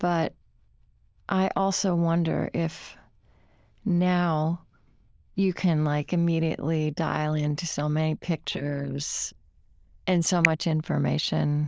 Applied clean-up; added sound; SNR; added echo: neural diffusion model UNIVERSE++.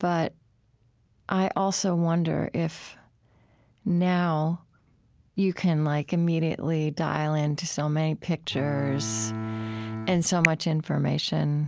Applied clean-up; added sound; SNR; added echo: none; Bowed string instrument; 6 dB; none.